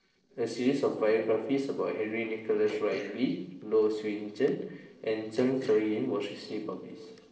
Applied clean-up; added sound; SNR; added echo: neural separator model SepFormer DNS4.